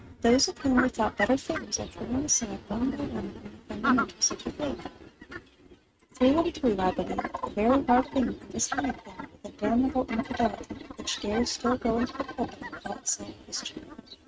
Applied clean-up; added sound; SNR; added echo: neural mask model RNNoise.